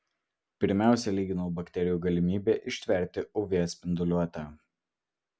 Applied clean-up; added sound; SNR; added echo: none; none; none; none.